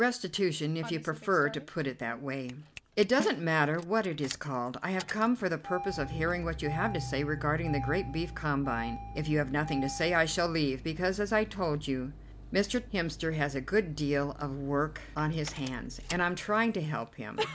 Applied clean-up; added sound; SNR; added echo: none; Engine starting + Snare drum; 11 dB; none.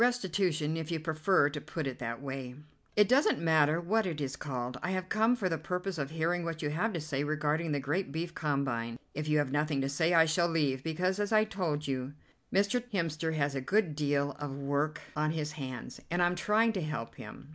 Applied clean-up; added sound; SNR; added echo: none; none; none; none.